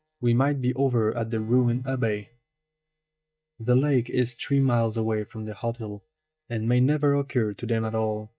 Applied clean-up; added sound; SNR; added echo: neural mask model DeepFilterNet 3.